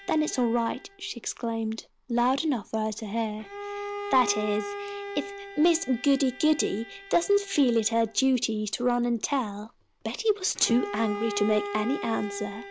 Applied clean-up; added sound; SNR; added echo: none; Bowed string instrument; 12 dB; none.